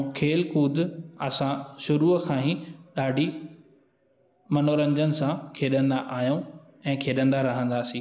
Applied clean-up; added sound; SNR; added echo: none; none; none; none.